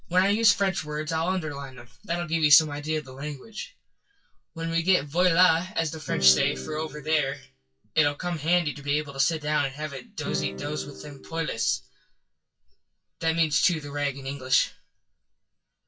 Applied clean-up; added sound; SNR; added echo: classical method WPE with log-MMSE.